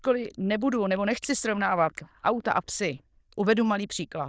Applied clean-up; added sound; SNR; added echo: neural diffusion model UNIVERSE++.